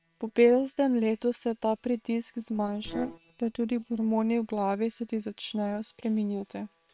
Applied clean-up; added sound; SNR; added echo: neural separator model SepFormer WHAM!.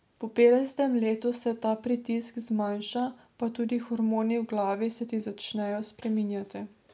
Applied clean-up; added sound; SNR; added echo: none; none; none; none.